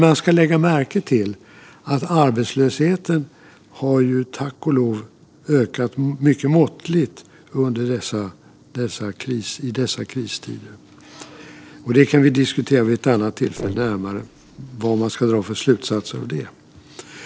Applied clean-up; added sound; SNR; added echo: neural separator model SepFormer DNS4.